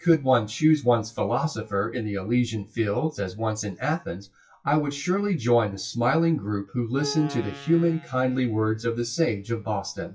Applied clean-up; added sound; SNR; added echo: classical method WPE with log-MMSE.